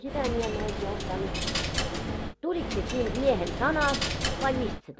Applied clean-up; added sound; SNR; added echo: none; Coin (dropping); 0 dB; none.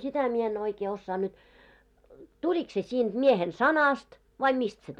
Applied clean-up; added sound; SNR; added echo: none; none; none; none.